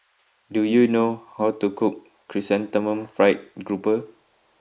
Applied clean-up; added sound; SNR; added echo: neural mask model Resemble Enhance denoiser.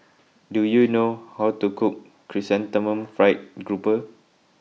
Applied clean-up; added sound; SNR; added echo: none; none; none; none.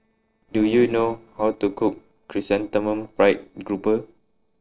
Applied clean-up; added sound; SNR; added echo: neural separator model SepFormer DNS4.